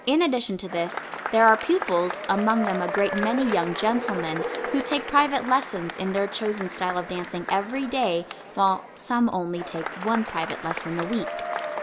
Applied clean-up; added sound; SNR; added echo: none; Applause / Crowd / Cheering; 8 dB; none.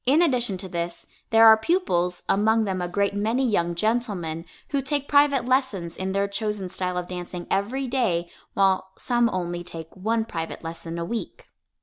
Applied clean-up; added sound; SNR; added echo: none; none; none; none.